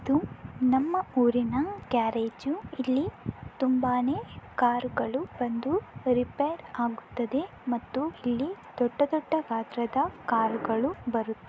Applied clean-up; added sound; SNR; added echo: none; none; none; none.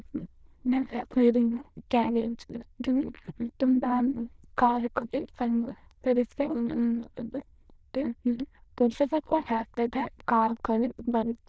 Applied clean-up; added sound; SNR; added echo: neural diffusion model UNIVERSE++.